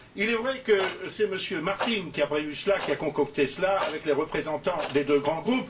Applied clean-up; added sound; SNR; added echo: none; Clock; 13 dB; reverberation time 0.2 s.